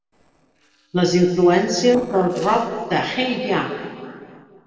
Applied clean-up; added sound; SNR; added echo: neural separator model SepFormer DNS4.